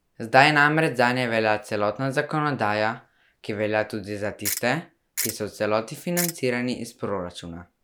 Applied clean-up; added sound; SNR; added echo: none; Ratchet, pawl; 6 dB; none.